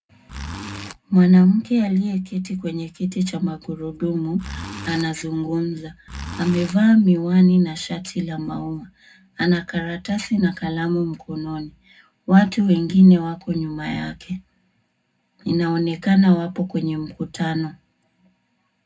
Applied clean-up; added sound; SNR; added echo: none; Zipper (clothing); 12 dB; reverberation time 0.3 s.